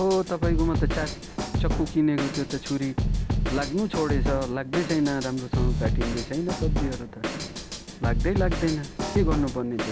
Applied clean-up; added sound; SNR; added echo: none; Drum kit; 0 dB; none.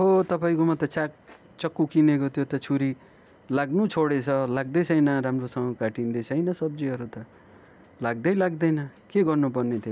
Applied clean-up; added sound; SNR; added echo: none; none; none; none.